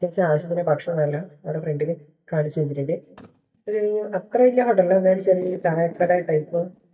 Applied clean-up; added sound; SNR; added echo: neural mask model DeepFilterNet 3.